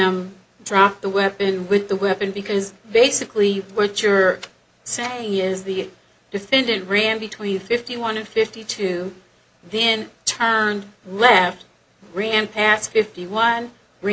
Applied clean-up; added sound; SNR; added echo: none; none; none; none.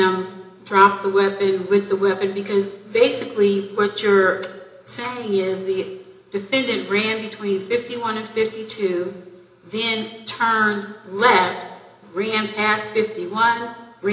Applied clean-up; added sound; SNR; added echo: none; none; none; reverberation time 0.8 s.